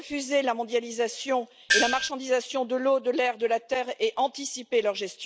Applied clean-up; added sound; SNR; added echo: none; Gong; -3 dB; none.